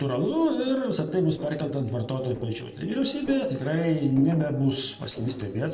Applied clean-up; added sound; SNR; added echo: neural separator model SepFormer DNS4.